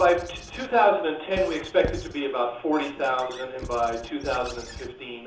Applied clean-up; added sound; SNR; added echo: none; Squeak / Writing; 15 dB; reverberation time 0.6 s.